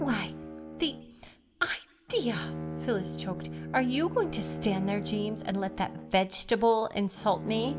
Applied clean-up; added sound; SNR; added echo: none; Bowed string instrument; 9 dB; reverberation time 0.8 s.